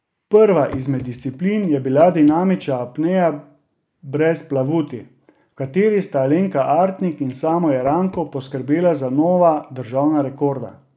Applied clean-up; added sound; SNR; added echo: neural mask model Resemble Enhance denoiser.